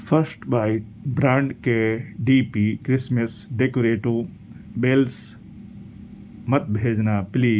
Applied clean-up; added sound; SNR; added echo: none; none; none; none.